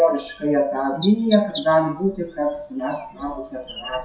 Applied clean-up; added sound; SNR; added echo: classical method WPE with log-MMSE.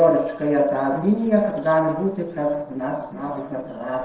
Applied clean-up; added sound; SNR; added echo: neural separator model SepFormer DNS4.